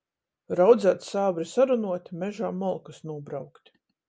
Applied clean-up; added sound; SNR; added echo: none; none; none; none.